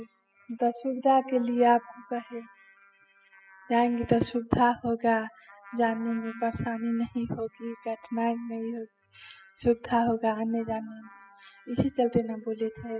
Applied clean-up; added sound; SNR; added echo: classical method spectral subtraction.